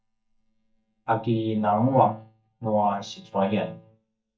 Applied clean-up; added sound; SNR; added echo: neural mask model DeepFilterNet 3.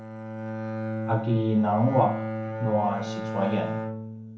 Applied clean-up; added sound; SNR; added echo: none; Bowed string instrument; 5 dB; reverberation time 0.6 s.